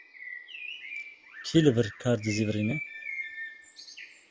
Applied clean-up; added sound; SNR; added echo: none; Bird; 11 dB; none.